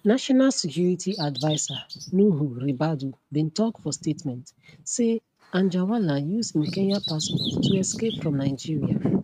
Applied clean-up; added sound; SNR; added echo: neural mask model RNNoise.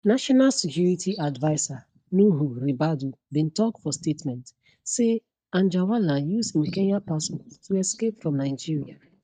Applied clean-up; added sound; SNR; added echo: neural mask model DeepFilterNet 3.